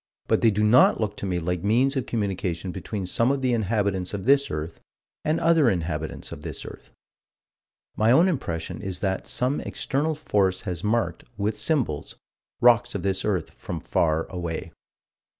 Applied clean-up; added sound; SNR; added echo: none; none; none; none.